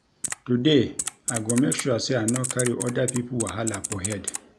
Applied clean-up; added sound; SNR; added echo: none; Typing; 8 dB; none.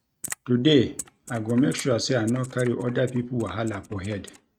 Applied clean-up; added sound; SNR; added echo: neural mask model RNNoise.